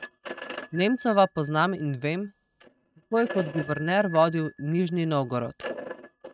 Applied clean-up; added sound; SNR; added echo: neural mask model RNNoise.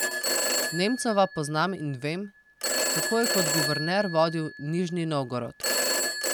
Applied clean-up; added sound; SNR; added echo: none; Telephone; 1 dB; none.